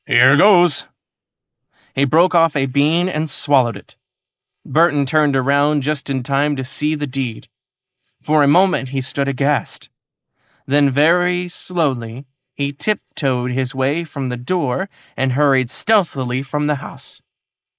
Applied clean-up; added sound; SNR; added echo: neural mask model Resemble Enhance denoiser.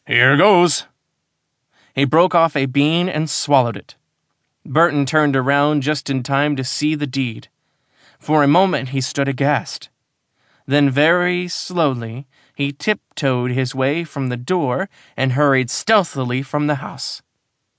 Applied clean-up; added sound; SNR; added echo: none; none; none; none.